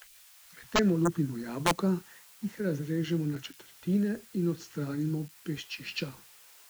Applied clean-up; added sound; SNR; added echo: neural mask model Resemble Enhance denoiser.